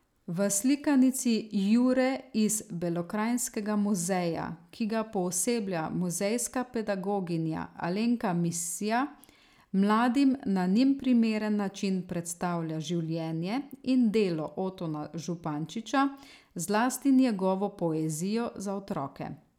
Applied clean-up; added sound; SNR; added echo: none; none; none; none.